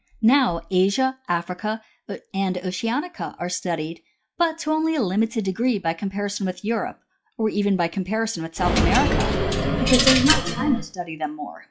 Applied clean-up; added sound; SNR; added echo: classical method log-MMSE.